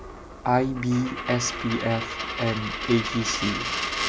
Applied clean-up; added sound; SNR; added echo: none; Coin (dropping); 5 dB; none.